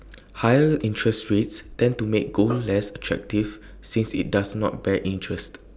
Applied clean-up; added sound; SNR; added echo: none; Drum; 18 dB; none.